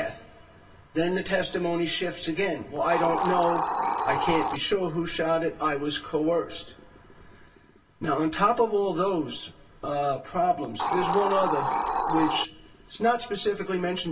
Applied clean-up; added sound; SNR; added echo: none; Hiss; 5 dB; reverberation time 0.2 s.